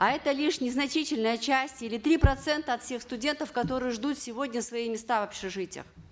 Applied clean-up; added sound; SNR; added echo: none; none; none; none.